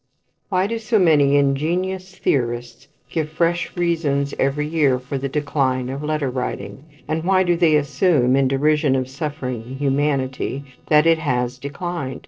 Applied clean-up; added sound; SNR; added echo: neural separator model SepFormer DNS4.